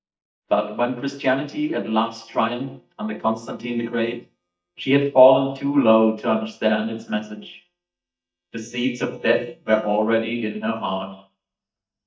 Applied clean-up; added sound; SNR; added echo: neural mask model DeepFilterNet 3.